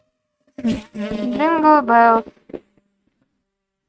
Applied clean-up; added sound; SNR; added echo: neural mask model RNNoise.